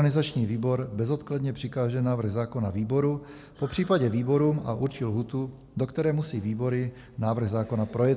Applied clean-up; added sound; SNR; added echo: none; none; none; none.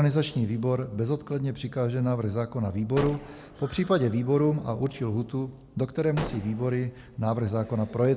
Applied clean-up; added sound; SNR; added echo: none; Gunshot, gunfire; 12 dB; none.